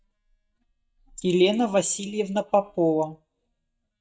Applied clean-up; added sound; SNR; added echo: neural mask model DeepFilterNet 3.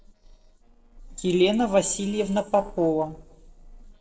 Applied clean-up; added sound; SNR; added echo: neural separator model SepFormer DNS4.